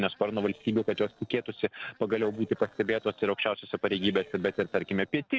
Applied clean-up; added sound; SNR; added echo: neural separator model SepFormer DNS4.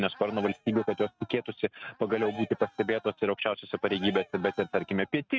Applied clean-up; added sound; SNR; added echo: neural mask model RNNoise.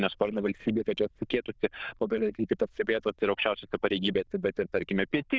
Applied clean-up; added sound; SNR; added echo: neural diffusion model UNIVERSE++.